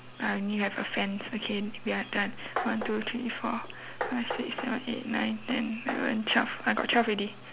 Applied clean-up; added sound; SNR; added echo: none; none; none; none.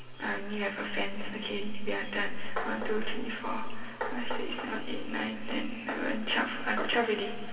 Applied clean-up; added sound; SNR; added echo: none; none; none; reverberation time 2.4 s.